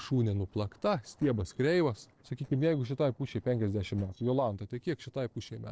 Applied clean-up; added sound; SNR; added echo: neural separator model SepFormer DNS4.